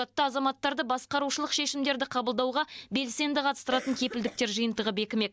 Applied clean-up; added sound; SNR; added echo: none; Cough; 12 dB; none.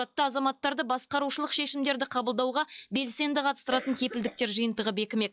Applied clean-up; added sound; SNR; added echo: classical method log-MMSE.